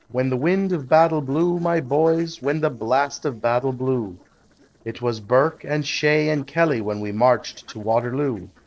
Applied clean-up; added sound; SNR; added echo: neural separator model SepFormer DNS4.